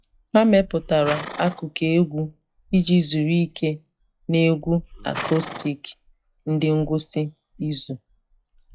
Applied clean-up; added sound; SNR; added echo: classical method log-MMSE.